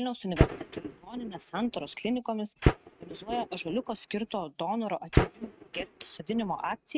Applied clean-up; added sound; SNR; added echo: neural mask model RNNoise.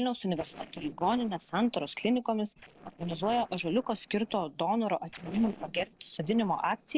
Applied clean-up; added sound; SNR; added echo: neural separator model SepFormer DNS4.